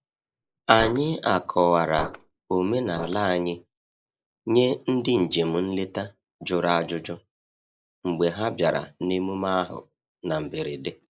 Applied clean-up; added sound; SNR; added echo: neural mask model Resemble Enhance denoiser.